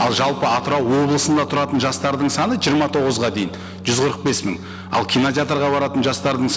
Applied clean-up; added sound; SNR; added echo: none; Keyboard (musical) + Organ; 14 dB; none.